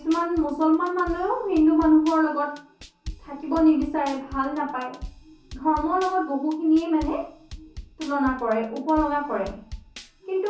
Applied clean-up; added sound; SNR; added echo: none; Drum kit; 17 dB; reverberation time 0.6 s.